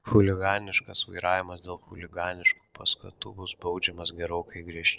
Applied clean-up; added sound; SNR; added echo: neural separator model SepFormer DNS4.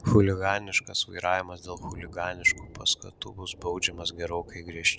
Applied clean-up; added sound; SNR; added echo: none; Thunder; 20 dB; none.